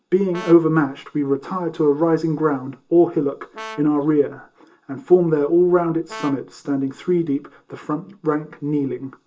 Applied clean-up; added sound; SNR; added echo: none; Brass instrument; 18 dB; reverberation time 0.2 s.